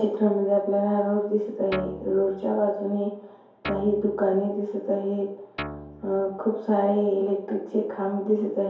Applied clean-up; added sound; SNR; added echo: none; Guitar; 13 dB; reverberation time 2.4 s.